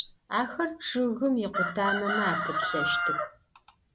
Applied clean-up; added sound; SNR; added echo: none; Chicken, rooster + Cricket; 2 dB; none.